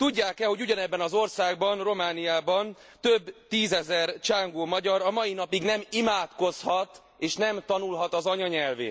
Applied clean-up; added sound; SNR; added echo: none; none; none; none.